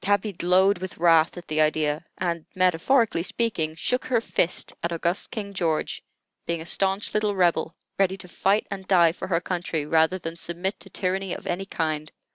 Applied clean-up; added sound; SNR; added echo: none; none; none; none.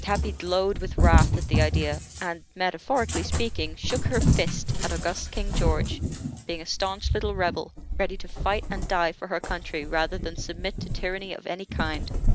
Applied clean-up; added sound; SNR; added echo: none; Cat; -2 dB; none.